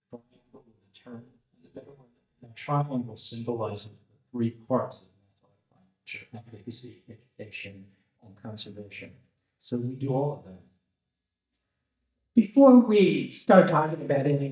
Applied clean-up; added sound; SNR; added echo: neural mask model DeepFilterNet 3.